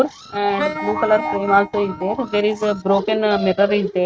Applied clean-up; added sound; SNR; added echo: neural mask model RNNoise.